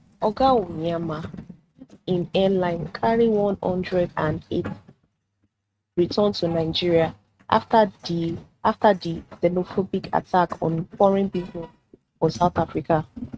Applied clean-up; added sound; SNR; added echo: neural mask model RNNoise.